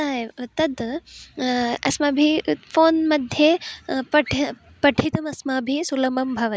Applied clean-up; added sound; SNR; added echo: none; none; none; none.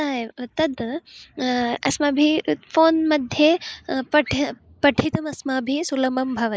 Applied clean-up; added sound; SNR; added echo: neural mask model Resemble Enhance denoiser.